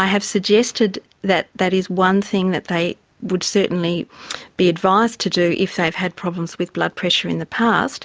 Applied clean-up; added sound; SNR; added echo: none; none; none; none.